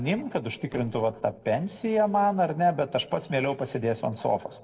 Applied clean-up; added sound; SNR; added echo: neural separator model SepFormer DNS4.